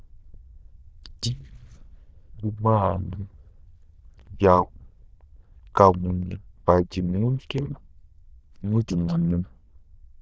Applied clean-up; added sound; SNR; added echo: neural diffusion model UNIVERSE++.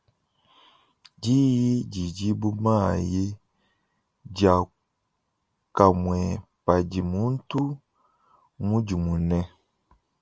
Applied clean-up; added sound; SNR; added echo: none; none; none; none.